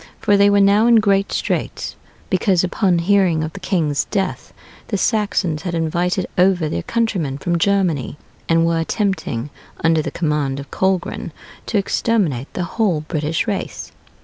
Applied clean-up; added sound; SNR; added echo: none; none; none; none.